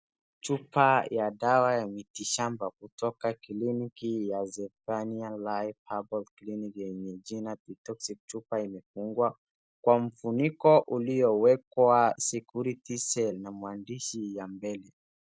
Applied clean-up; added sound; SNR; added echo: none; none; none; none.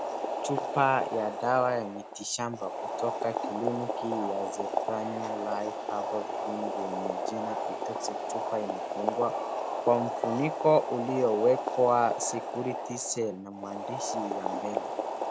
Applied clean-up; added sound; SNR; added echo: none; Boiling; 2 dB; none.